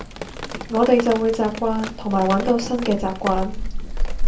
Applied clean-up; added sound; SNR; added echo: none; Drip; 3 dB; reverberation time 0.3 s.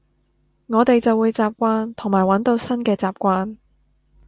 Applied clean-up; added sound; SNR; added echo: none; none; none; none.